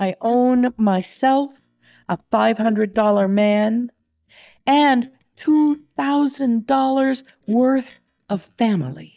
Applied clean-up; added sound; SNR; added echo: neural mask model DeepFilterNet 3.